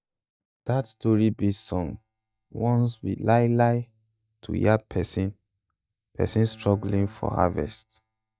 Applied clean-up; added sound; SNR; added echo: neural mask model DeepFilterNet 3.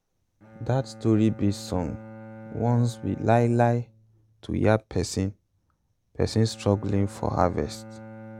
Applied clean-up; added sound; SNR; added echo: none; Bowed string instrument; 18 dB; none.